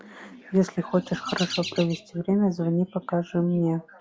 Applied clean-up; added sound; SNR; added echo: classical method log-MMSE.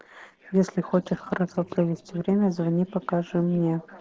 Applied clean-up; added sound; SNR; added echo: neural separator model SepFormer DNS4.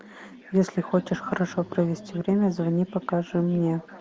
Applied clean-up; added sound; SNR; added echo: none; none; none; none.